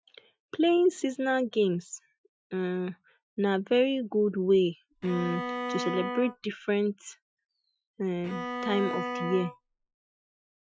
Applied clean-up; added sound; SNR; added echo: classical method Wiener filter.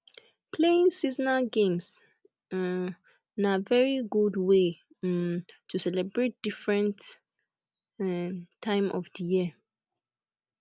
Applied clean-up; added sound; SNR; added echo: none; none; none; none.